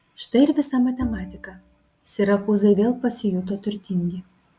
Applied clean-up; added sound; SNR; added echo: none; Bowed string instrument; 17 dB; none.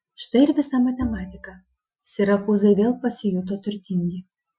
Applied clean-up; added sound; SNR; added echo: classical method Wiener filter.